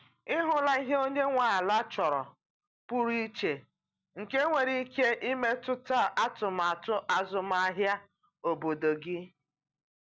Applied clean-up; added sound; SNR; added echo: none; none; none; none.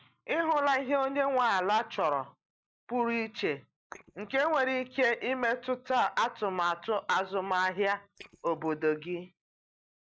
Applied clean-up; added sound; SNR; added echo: neural mask model Resemble Enhance denoiser.